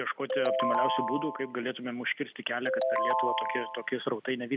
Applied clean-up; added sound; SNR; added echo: none; Ringtone; -2 dB; none.